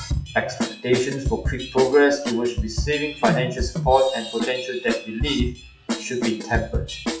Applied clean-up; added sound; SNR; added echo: classical method WPE with log-MMSE.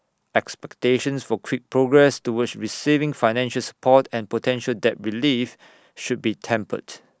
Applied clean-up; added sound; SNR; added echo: none; none; none; none.